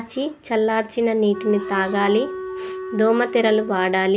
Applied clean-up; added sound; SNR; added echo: none; Wind instrument, woodwind instrument; 11 dB; none.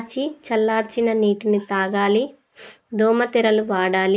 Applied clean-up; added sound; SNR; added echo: neural mask model Resemble Enhance denoiser.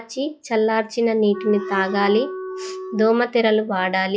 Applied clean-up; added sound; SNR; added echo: classical method log-MMSE.